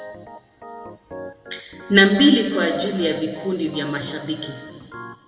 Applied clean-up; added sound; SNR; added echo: none; Organ; 17 dB; reverberation time 2.1 s.